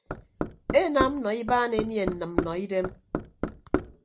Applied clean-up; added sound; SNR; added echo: none; Knock; 4 dB; none.